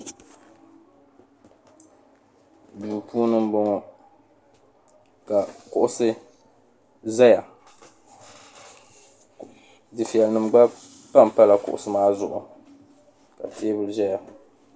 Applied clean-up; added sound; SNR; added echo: none; none; none; none.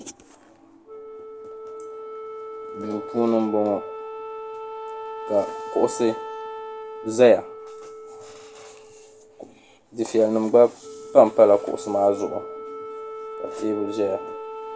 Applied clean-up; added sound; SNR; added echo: none; Wind instrument, woodwind instrument; 12 dB; none.